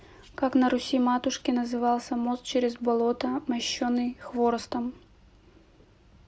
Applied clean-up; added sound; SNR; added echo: none; none; none; none.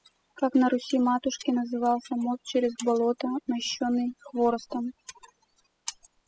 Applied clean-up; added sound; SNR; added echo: classical method spectral subtraction.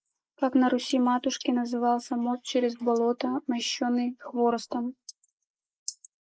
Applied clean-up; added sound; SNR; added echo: neural mask model Resemble Enhance denoiser.